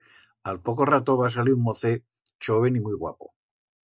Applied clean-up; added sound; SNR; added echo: none; none; none; none.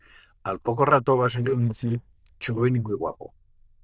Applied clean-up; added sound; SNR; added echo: neural diffusion model UNIVERSE++.